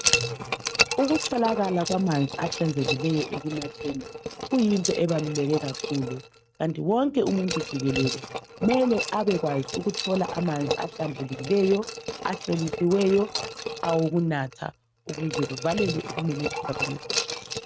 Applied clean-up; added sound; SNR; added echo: neural mask model RNNoise.